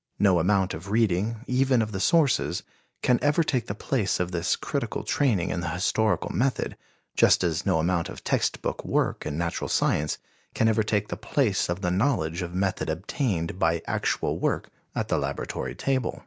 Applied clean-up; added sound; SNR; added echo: none; none; none; none.